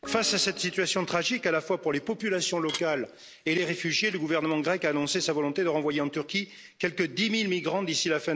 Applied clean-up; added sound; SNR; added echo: none; Organ + Dishes, pots, and pans / Glass; 17 dB; none.